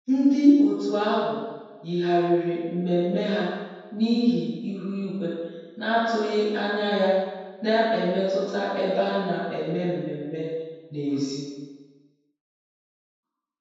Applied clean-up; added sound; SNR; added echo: none; none; none; reverberation time 1.2 s.